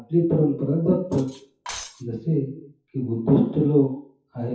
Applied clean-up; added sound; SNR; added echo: classical method WPE with log-MMSE.